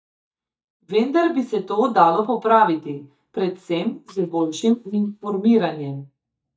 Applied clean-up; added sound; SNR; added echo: neural mask model DeepFilterNet 3.